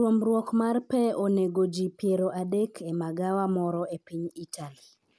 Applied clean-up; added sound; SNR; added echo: none; none; none; none.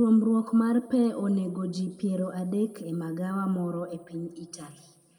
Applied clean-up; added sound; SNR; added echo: none; none; none; reverberation time 1.9 s.